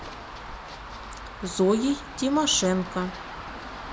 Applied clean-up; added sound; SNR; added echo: none; Run; 11 dB; none.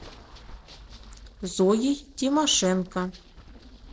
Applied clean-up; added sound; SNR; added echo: neural separator model SepFormer DNS4.